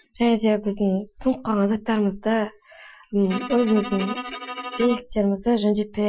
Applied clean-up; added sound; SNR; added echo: classical method Wiener filter.